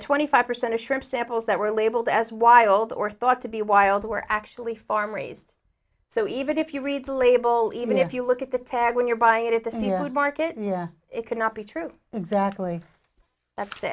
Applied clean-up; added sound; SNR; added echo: none; none; none; none.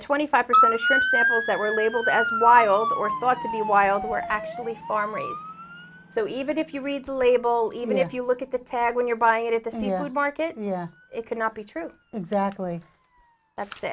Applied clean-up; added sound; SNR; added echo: none; Motor vehicle (road) / Siren; 4 dB; none.